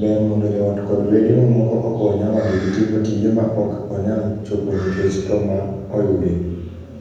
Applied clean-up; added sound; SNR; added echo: none; none; none; reverberation time 1.1 s.